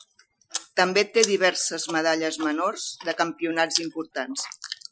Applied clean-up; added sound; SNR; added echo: classical method Wiener filter.